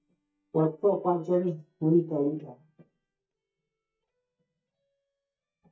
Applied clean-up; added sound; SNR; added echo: neural mask model DeepFilterNet 3.